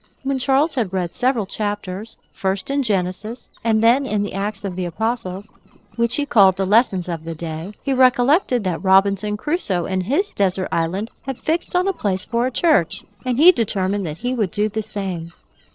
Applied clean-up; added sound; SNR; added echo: neural separator model SepFormer DNS4.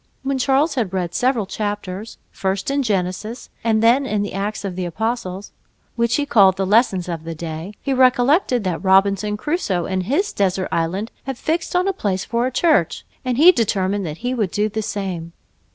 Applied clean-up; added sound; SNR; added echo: none; none; none; none.